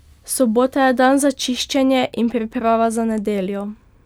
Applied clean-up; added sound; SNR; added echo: none; none; none; none.